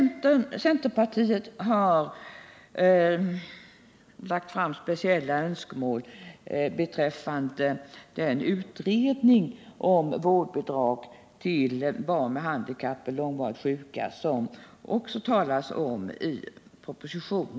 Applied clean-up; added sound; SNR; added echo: none; none; none; none.